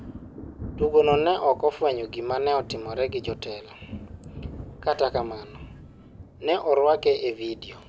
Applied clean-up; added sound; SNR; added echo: none; Thunder; 14 dB; none.